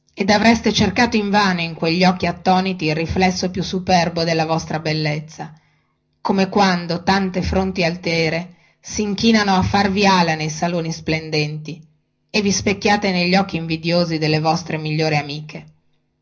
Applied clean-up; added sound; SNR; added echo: none; none; none; reverberation time 0.5 s.